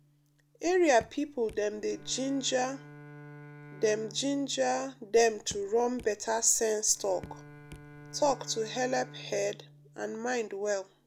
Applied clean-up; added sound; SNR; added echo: none; Bowed string instrument + Raindrop / Drip; 19 dB; none.